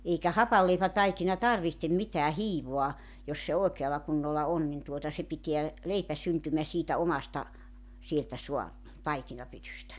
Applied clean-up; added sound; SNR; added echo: none; none; none; none.